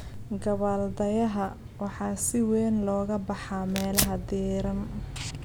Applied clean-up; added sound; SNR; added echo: none; Tearing; 11 dB; none.